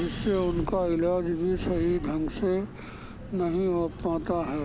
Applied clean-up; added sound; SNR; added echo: none; Wind; 10 dB; none.